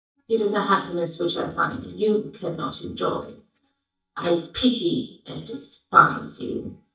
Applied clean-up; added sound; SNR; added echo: neural mask model DeepFilterNet 3.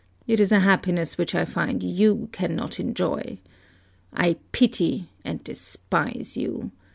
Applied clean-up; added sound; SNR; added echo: none; none; none; none.